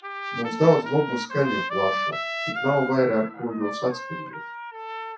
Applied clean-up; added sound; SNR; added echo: classical method WPE with log-MMSE.